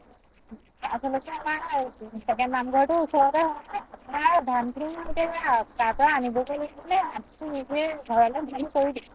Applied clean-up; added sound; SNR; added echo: neural separator model SepFormer DNS4.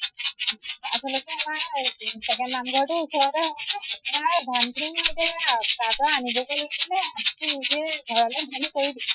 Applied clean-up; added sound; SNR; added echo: classical method Wiener filter.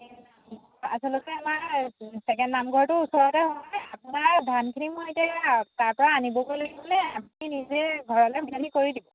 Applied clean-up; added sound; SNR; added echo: none; none; none; none.